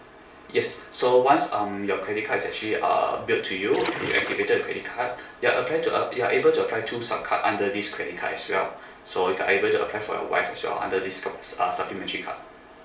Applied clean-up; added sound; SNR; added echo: none; Splash, splatter; 9 dB; reverberation time 0.4 s.